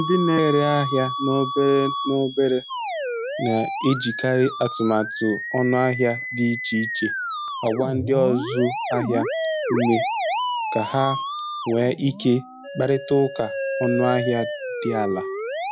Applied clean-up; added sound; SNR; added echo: classical method Wiener filter.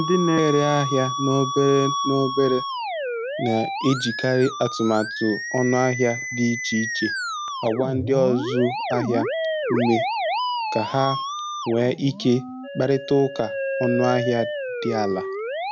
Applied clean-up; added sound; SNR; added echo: none; Musical instrument; 5 dB; none.